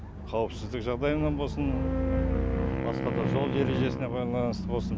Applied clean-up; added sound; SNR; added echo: none; Wind instrument, woodwind instrument; 5 dB; none.